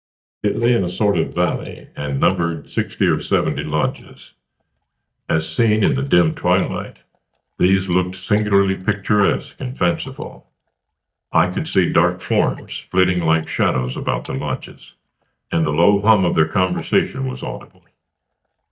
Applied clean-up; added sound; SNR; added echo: neural mask model DeepFilterNet 3.